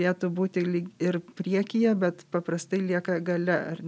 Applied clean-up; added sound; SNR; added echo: none; none; none; none.